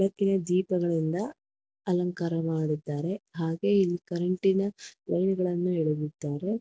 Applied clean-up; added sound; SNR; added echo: none; none; none; none.